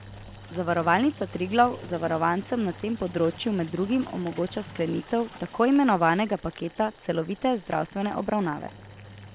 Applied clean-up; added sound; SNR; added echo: none; Engine + Boiling; 18 dB; none.